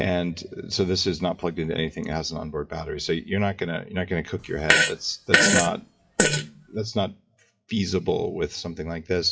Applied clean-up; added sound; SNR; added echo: classical method WPE with log-MMSE.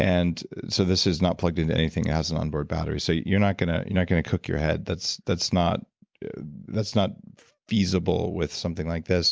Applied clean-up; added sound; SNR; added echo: none; none; none; none.